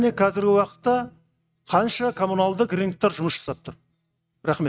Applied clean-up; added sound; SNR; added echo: neural mask model RNNoise.